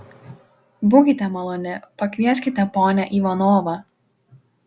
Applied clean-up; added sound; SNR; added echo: none; none; none; none.